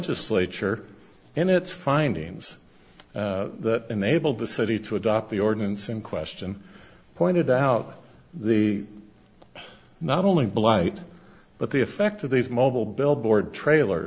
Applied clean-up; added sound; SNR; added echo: none; none; none; none.